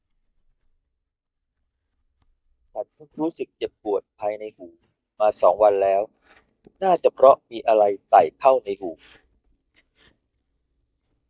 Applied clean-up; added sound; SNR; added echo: neural mask model DeepFilterNet 3.